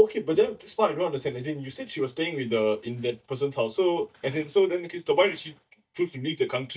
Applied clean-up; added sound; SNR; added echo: neural mask model DeepFilterNet 3.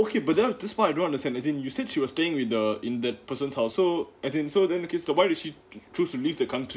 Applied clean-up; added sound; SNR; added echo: none; none; none; none.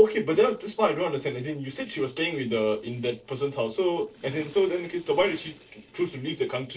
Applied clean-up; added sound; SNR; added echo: neural separator model SepFormer DNS4.